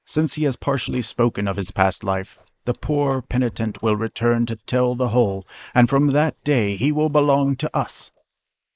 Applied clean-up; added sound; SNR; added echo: neural mask model Resemble Enhance denoiser.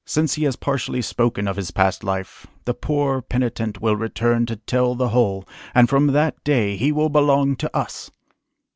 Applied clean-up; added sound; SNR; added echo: none; none; none; none.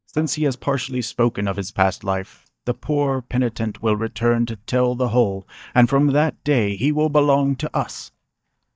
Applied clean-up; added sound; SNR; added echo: neural mask model DeepFilterNet 3.